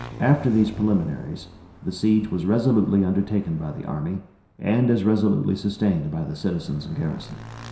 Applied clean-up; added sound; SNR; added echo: none; Motorcycle / Engine; 19 dB; reverberation time 0.7 s.